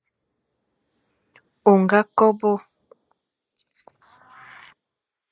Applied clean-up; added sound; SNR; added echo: neural mask model Resemble Enhance denoiser.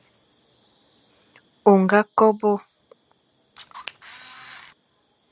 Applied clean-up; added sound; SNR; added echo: none; Camera; 18 dB; none.